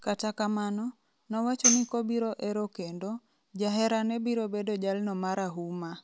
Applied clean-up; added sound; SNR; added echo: none; Tambourine; 1 dB; none.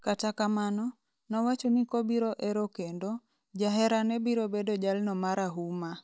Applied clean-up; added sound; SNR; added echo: neural mask model DeepFilterNet 3.